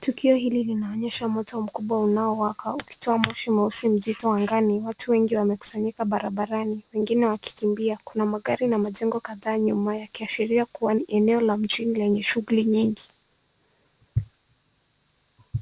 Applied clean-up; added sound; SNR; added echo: none; none; none; none.